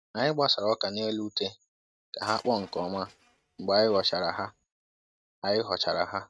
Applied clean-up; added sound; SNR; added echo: neural mask model RNNoise.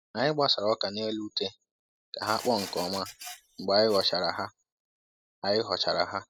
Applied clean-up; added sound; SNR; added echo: classical method spectral subtraction.